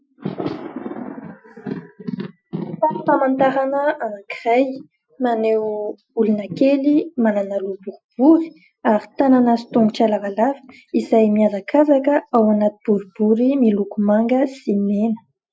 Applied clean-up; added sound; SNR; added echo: classical method Wiener filter.